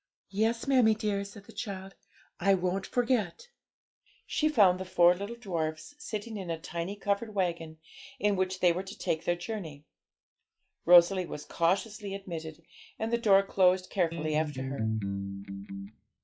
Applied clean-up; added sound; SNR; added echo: classical method log-MMSE.